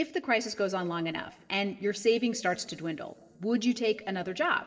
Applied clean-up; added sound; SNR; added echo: neural separator model SepFormer DNS4.